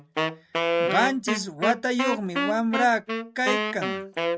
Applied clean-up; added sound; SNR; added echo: none; Wind instrument, woodwind instrument; 1 dB; none.